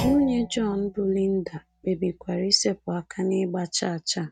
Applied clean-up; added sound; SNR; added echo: neural mask model RNNoise.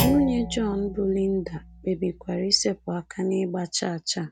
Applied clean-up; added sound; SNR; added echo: none; Thump, thud; 9 dB; none.